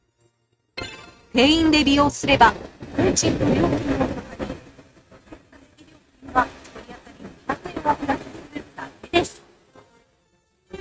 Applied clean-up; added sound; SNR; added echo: neural mask model RNNoise.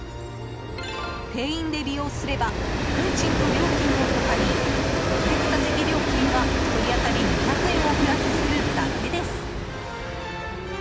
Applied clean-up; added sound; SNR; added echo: none; Train; -5 dB; none.